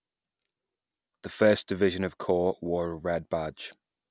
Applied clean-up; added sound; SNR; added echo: none; none; none; none.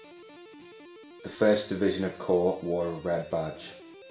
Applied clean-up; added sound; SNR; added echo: none; Guitar; 19 dB; reverberation time 0.4 s.